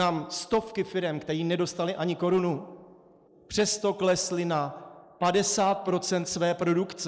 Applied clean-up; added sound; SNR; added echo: neural mask model Resemble Enhance denoiser.